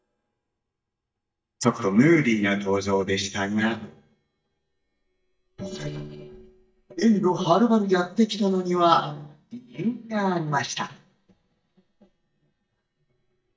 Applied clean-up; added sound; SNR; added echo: neural mask model DeepFilterNet 3.